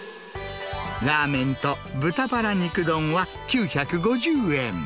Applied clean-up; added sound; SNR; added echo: none; none; none; none.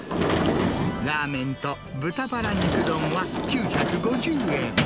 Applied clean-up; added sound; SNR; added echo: none; Sliding door / Slam; -1 dB; none.